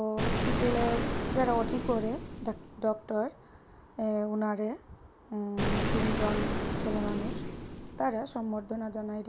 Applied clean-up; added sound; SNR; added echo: none; Explosion; 1 dB; none.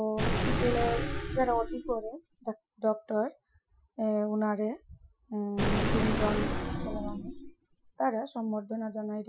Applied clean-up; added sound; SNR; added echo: classical method Wiener filter.